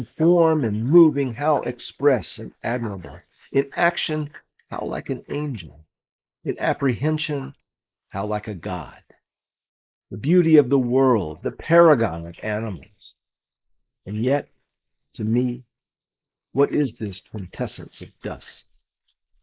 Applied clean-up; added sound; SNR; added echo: neural mask model Resemble Enhance denoiser.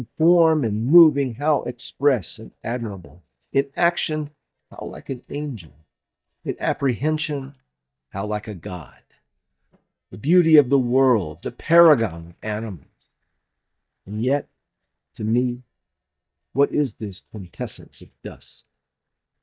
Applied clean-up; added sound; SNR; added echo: neural mask model DeepFilterNet 3.